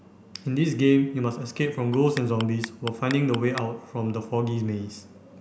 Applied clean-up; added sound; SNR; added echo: none; Clock; 14 dB; none.